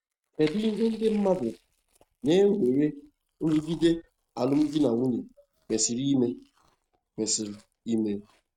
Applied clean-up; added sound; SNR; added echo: neural mask model RNNoise.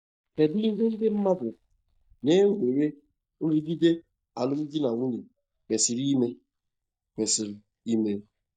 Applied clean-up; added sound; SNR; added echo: neural mask model DeepFilterNet 3.